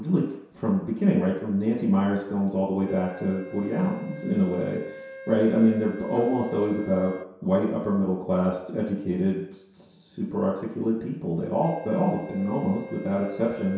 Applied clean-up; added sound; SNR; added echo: none; Wind instrument, woodwind instrument; 19 dB; reverberation time 0.7 s.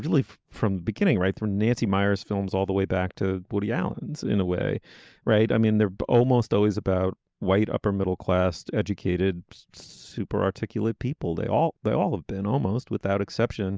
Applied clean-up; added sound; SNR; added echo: none; none; none; none.